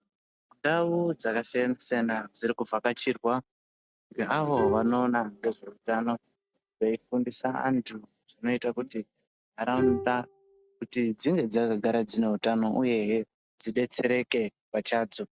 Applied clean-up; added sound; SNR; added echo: none; Bowed string instrument; 7 dB; none.